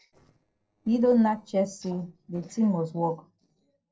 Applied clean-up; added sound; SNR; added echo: neural separator model SepFormer DNS4.